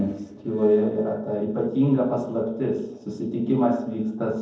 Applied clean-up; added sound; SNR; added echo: neural separator model SepFormer DNS4.